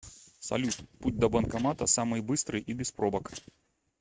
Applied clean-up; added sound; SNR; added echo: neural mask model RNNoise.